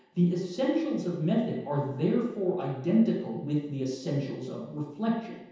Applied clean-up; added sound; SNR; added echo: none; none; none; reverberation time 0.9 s.